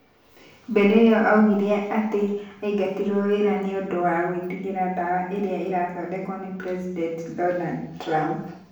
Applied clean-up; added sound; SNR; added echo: none; none; none; reverberation time 0.7 s.